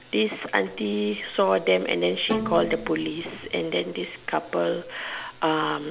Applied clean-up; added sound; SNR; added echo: none; Bowed string instrument; 6 dB; none.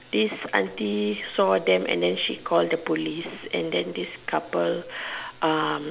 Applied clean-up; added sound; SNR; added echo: none; none; none; none.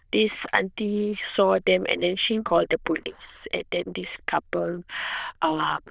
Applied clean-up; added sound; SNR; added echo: neural diffusion model UNIVERSE++.